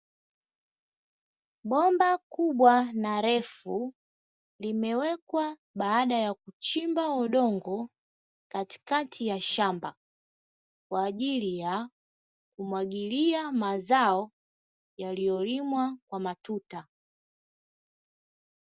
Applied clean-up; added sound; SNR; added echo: none; none; none; none.